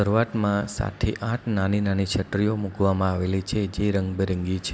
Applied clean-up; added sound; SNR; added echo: none; none; none; none.